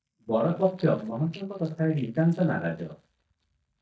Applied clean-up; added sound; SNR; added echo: neural mask model DeepFilterNet 3.